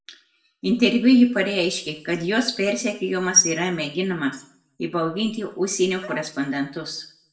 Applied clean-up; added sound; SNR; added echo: none; Bark; 17 dB; reverberation time 0.4 s.